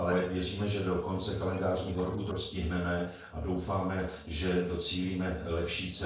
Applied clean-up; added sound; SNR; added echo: neural separator model SepFormer DNS4.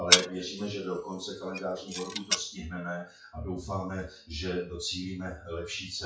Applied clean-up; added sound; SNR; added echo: classical method WPE with log-MMSE.